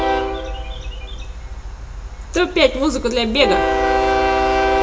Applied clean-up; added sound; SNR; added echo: none; Train; -2 dB; reverberation time 2.0 s.